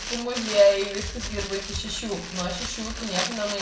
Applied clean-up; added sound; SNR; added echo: none; Crumpling, crinkling; 8 dB; reverberation time 0.6 s.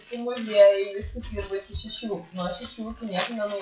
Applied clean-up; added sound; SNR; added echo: classical method WPE with log-MMSE.